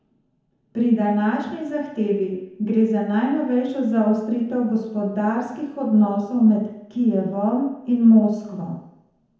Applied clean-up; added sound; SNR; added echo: none; none; none; reverberation time 1.0 s.